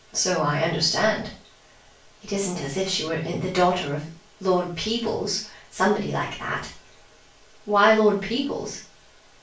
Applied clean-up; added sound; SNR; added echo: none; none; none; reverberation time 0.3 s.